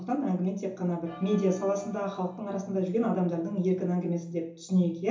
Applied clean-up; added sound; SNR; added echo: none; Bell; 17 dB; reverberation time 0.7 s.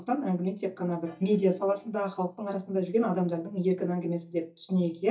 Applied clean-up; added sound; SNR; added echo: neural mask model DeepFilterNet 3.